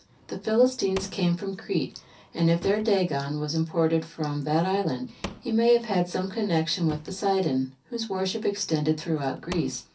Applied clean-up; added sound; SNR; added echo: none; Drawer open or close / Wood; 19 dB; reverberation time 0.3 s.